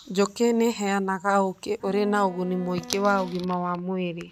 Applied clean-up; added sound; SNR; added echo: none; Bowed string instrument; 16 dB; none.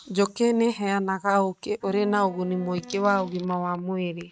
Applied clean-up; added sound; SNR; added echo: neural mask model RNNoise.